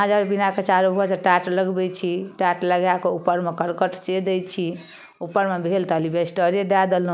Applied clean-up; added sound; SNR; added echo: none; none; none; none.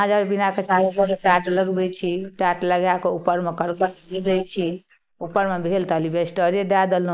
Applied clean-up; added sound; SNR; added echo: neural mask model Resemble Enhance denoiser.